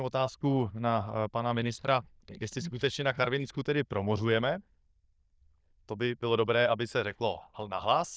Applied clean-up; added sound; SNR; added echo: neural diffusion model UNIVERSE++.